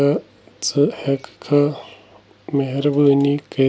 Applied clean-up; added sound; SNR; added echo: none; none; none; none.